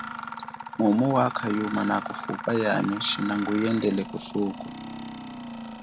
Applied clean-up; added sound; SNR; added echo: none; Mechanisms; 10 dB; none.